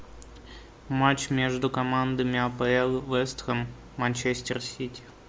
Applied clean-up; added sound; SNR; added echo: none; none; none; none.